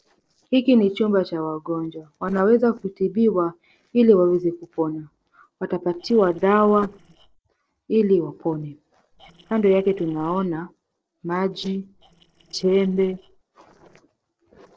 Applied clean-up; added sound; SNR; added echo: neural separator model SepFormer DNS4.